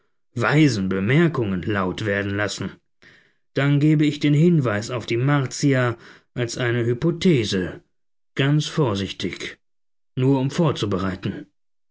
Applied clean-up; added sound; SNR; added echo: none; none; none; none.